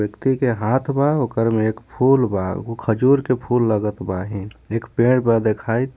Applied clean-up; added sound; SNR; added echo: none; none; none; none.